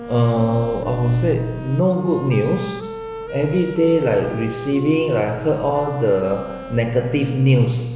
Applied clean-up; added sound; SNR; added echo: none; Wind instrument, woodwind instrument; 12 dB; none.